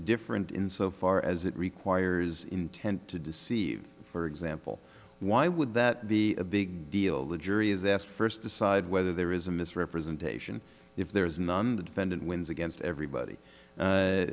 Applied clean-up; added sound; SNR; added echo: none; none; none; none.